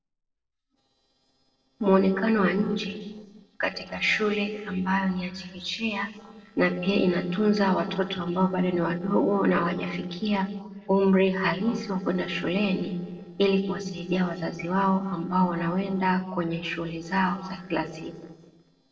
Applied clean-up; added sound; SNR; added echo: neural separator model SepFormer DNS4.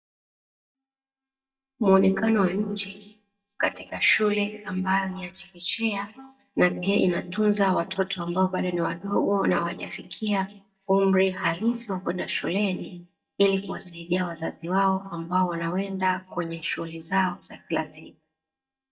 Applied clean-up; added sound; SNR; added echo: neural mask model DeepFilterNet 3.